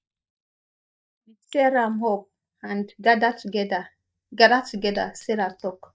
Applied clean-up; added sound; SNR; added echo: neural mask model DeepFilterNet 3.